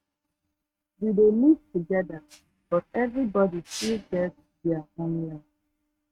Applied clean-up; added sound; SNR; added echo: neural mask model RNNoise.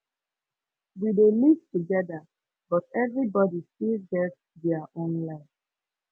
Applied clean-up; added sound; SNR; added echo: none; none; none; none.